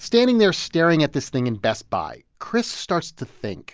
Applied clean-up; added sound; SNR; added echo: none; none; none; none.